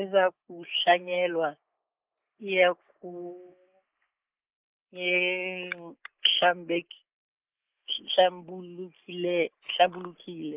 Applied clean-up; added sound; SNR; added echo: neural mask model Resemble Enhance denoiser.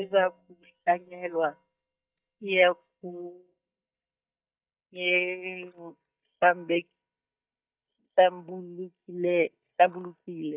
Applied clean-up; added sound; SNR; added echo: neural mask model DeepFilterNet 3.